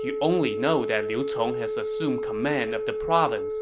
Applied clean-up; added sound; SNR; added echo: none; Telephone; 2 dB; none.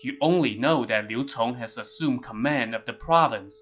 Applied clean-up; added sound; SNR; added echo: classical method log-MMSE.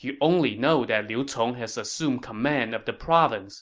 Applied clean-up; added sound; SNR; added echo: none; none; none; none.